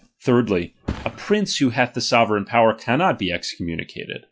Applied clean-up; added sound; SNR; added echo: classical method log-MMSE.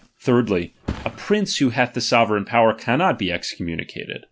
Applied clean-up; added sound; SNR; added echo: none; Thump, thud; 19 dB; none.